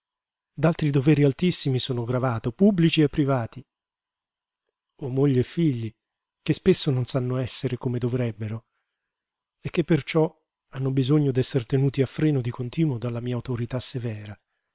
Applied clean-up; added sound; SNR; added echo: neural separator model SepFormer WHAM!.